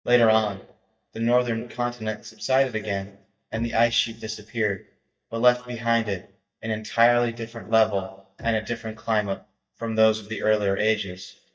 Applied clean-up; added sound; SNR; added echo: neural mask model DeepFilterNet 3.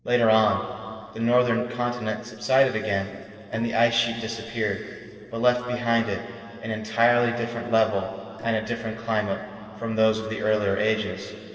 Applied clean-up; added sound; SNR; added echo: neural separator model SepFormer DNS4.